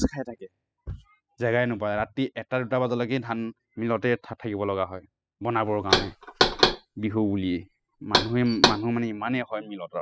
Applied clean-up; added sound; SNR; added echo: classical method spectral subtraction.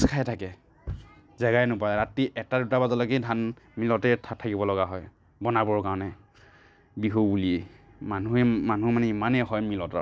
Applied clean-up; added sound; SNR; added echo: none; none; none; none.